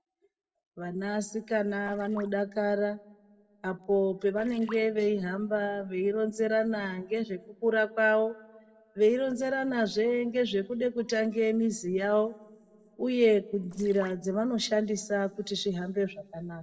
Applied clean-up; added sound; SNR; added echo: neural separator model SepFormer DNS4.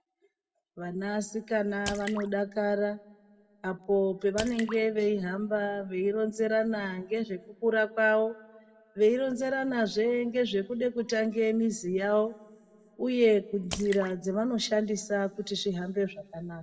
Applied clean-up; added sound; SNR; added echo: none; Drip / Splash, splatter; 16 dB; reverberation time 1.0 s.